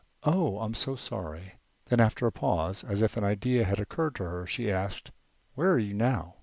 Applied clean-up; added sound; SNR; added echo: none; none; none; none.